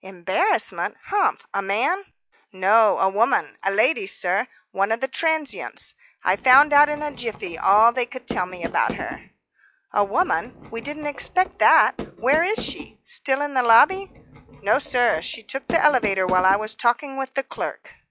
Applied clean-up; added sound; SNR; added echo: classical method log-MMSE.